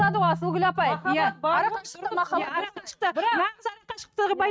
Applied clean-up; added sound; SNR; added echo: neural mask model RNNoise.